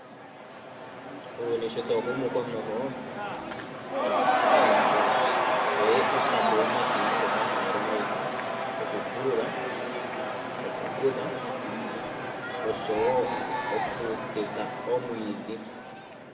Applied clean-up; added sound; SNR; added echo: none; Crowd / Cheering; -4 dB; reverberation time 1.5 s.